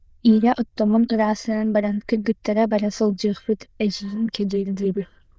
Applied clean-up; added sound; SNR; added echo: neural diffusion model UNIVERSE++.